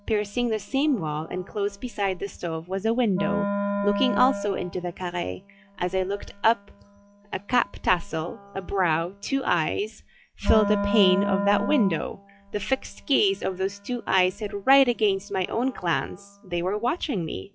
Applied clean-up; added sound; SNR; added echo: classical method log-MMSE.